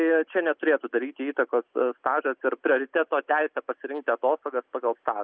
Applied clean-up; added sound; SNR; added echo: none; none; none; none.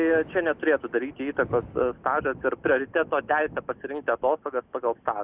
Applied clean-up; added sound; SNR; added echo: none; Thunder; 19 dB; none.